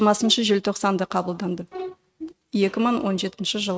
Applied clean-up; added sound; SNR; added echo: neural mask model RNNoise.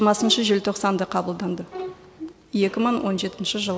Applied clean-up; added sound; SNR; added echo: none; Bowed string instrument; 14 dB; none.